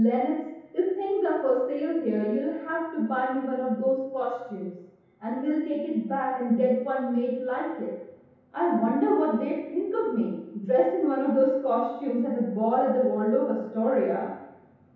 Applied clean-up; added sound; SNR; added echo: none; none; none; reverberation time 0.9 s.